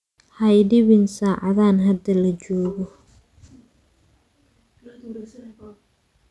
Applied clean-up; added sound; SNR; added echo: none; Marimba, xylophone; 19 dB; none.